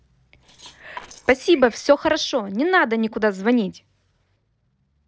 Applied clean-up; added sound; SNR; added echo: neural separator model SepFormer DNS4.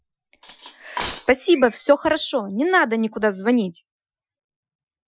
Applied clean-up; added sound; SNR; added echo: classical method Wiener filter.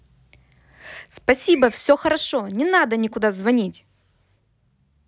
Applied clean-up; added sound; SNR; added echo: none; none; none; none.